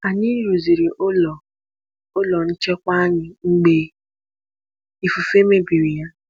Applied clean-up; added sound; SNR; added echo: none; none; none; none.